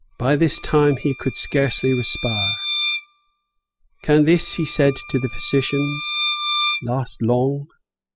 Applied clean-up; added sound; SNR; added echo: classical method spectral subtraction.